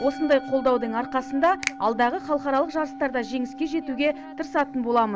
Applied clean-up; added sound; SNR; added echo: none; Musical instrument + Finger snapping; 12 dB; none.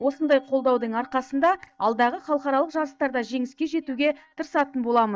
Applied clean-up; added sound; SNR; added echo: neural mask model DeepFilterNet 3.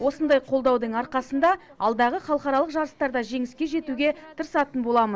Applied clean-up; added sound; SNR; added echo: none; none; none; none.